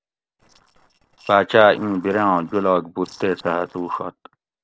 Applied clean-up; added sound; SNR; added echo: neural separator model SepFormer DNS4.